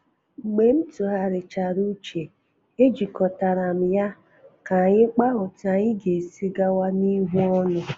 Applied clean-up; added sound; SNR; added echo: none; none; none; none.